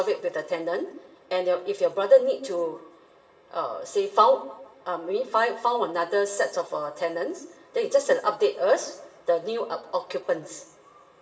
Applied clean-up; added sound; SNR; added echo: none; none; none; reverberation time 0.8 s.